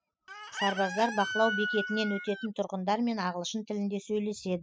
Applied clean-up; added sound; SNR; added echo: classical method spectral subtraction.